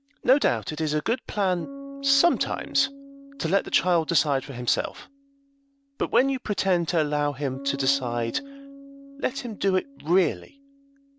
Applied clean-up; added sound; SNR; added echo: none; Bass guitar; 17 dB; none.